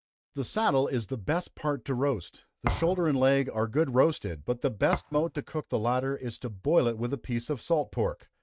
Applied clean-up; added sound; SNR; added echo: neural mask model RNNoise.